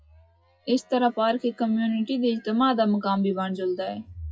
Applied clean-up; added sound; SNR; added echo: classical method WPE with log-MMSE.